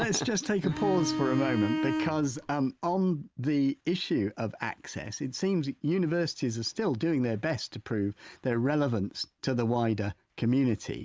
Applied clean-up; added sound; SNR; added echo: none; Bowed string instrument; 3 dB; none.